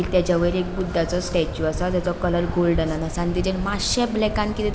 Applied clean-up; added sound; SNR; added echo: none; none; none; none.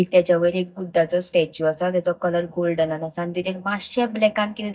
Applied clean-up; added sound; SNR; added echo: neural mask model DeepFilterNet 3.